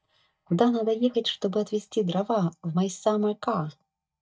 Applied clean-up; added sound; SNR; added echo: neural mask model DeepFilterNet 3.